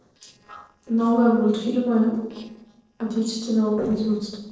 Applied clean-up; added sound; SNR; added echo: neural separator model SepFormer DNS4.